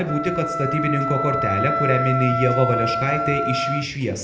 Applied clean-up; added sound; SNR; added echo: none; Wind instrument, woodwind instrument; 2 dB; reverberation time 0.7 s.